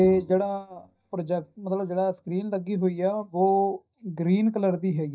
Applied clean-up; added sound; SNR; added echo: neural mask model DeepFilterNet 3.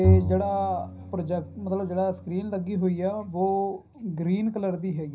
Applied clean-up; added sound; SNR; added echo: none; Bowed string instrument; 2 dB; reverberation time 0.4 s.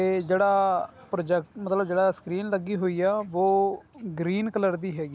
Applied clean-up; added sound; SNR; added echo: none; none; none; none.